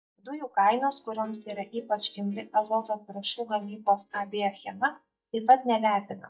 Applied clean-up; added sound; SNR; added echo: neural mask model DeepFilterNet 3.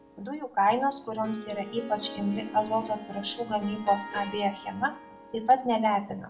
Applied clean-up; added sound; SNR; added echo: none; Harp; 14 dB; reverberation time 0.4 s.